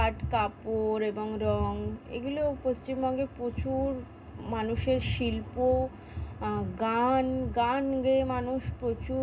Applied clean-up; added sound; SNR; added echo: none; none; none; reverberation time 0.2 s.